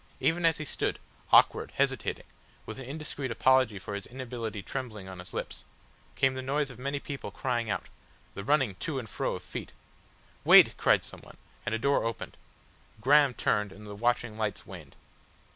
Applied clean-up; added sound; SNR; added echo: none; none; none; none.